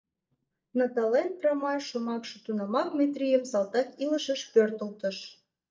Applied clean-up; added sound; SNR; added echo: neural mask model DeepFilterNet 3.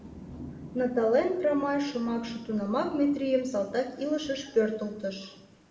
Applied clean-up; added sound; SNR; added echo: none; Thunder / Rain; 18 dB; reverberation time 0.7 s.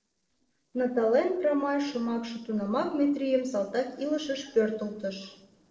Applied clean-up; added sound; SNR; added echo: neural separator model SepFormer DNS4.